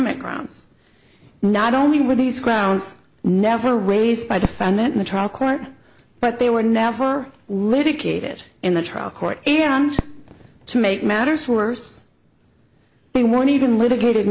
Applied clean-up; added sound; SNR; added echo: none; Fireworks; 19 dB; none.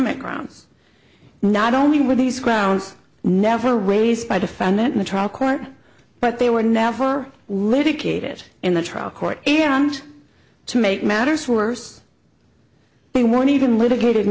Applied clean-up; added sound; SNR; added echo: none; none; none; none.